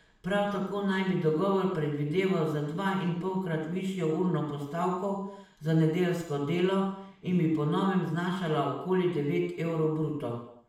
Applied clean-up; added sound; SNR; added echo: none; none; none; reverberation time 0.7 s.